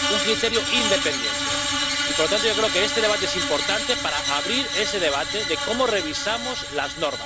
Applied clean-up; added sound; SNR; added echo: none; Screech; 0 dB; none.